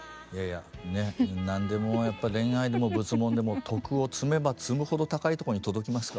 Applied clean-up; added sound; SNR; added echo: none; none; none; none.